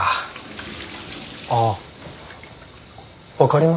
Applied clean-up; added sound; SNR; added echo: none; none; none; none.